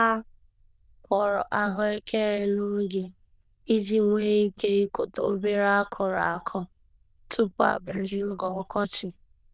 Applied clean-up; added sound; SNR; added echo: neural diffusion model UNIVERSE++.